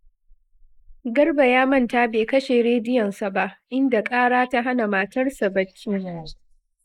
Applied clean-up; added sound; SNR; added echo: neural mask model Resemble Enhance denoiser.